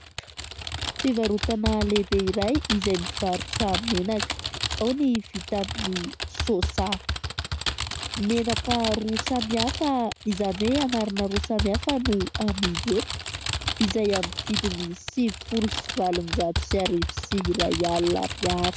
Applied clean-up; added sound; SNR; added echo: none; Typing; 4 dB; none.